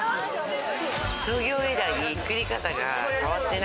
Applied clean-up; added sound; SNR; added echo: none; none; none; none.